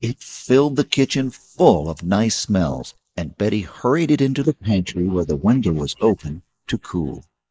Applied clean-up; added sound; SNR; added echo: neural mask model Resemble Enhance denoiser.